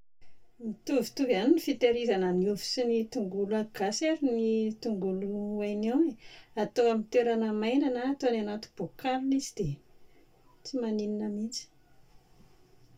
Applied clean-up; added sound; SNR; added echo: none; none; none; reverberation time 0.1 s.